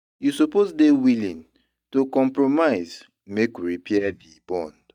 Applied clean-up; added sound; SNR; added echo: neural mask model DeepFilterNet 3.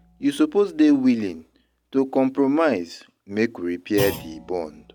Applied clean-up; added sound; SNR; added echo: none; Thump, thud; 18 dB; none.